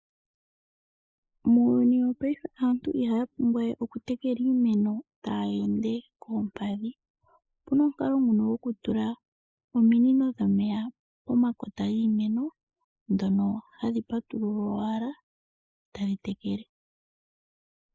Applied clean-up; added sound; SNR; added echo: neural mask model Resemble Enhance denoiser.